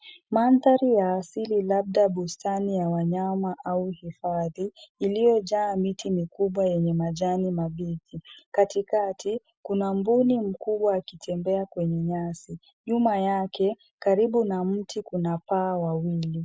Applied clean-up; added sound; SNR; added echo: none; none; none; none.